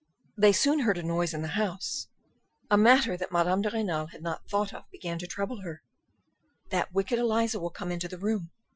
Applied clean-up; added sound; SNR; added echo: classical method Wiener filter.